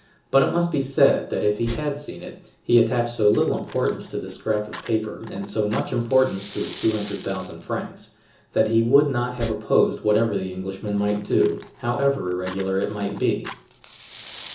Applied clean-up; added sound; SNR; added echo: none; Fire; 19 dB; reverberation time 0.8 s.